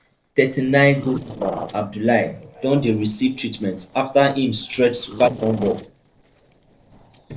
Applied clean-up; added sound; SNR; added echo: neural separator model SepFormer DNS4.